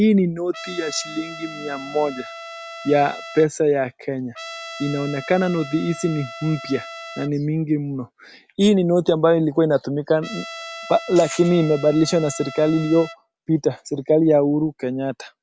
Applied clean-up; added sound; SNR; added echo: none; Trumpet; 15 dB; none.